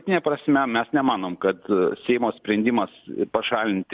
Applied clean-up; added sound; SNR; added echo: none; none; none; none.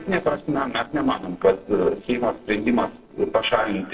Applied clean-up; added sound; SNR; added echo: neural separator model SepFormer DNS4.